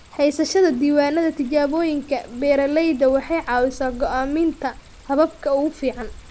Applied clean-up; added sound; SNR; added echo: none; Water; 19 dB; none.